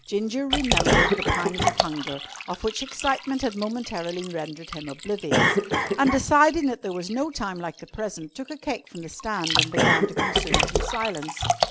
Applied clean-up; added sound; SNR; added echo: none; Cough + Liquid; -1 dB; none.